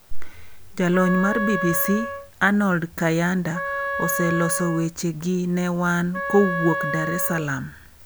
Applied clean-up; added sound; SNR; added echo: none; Wind instrument, woodwind instrument; 7 dB; none.